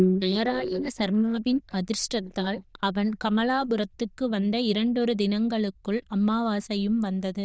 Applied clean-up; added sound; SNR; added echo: neural diffusion model UNIVERSE++.